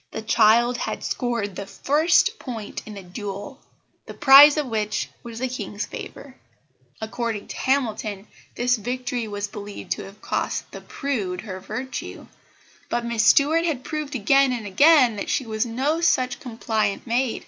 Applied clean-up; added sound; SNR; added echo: none; none; none; none.